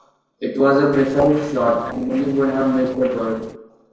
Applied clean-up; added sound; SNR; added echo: neural separator model SepFormer DNS4.